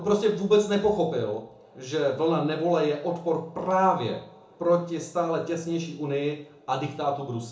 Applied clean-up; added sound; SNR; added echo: none; none; none; reverberation time 0.6 s.